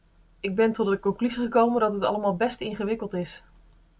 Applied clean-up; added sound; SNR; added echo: none; none; none; none.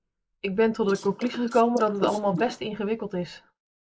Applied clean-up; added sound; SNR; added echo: neural mask model Resemble Enhance denoiser.